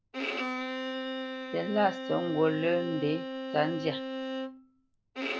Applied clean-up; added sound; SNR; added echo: none; Bowed string instrument; 4 dB; none.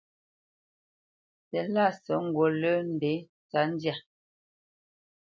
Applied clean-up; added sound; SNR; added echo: none; none; none; none.